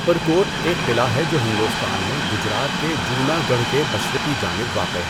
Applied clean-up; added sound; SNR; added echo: none; Train; 1 dB; none.